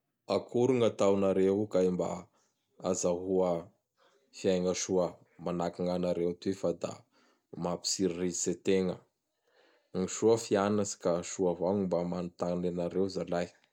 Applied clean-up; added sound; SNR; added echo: none; none; none; none.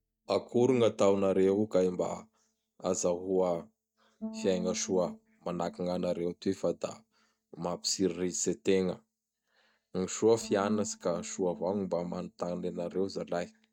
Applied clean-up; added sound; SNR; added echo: neural mask model DeepFilterNet 3.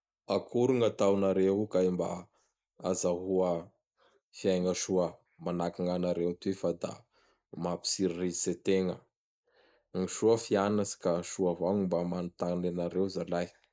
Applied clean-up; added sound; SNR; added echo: neural mask model Resemble Enhance denoiser.